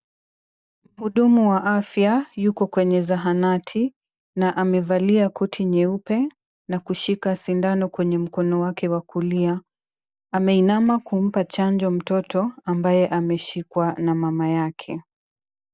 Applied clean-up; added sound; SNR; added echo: neural mask model DeepFilterNet 3.